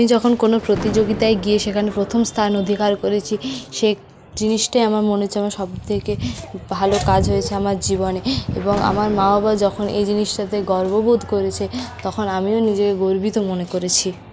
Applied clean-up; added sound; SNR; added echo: none; Thunder; 14 dB; none.